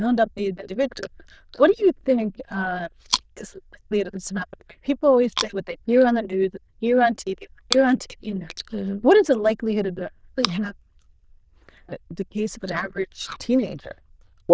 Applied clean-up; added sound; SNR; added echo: neural diffusion model UNIVERSE++.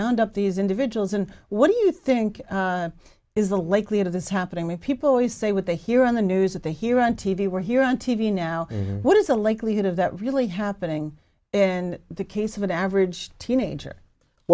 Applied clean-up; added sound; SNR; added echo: none; none; none; none.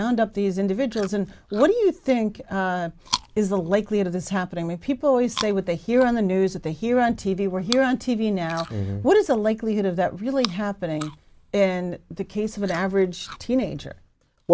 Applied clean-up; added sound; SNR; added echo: none; Chewing, mastication; 17 dB; none.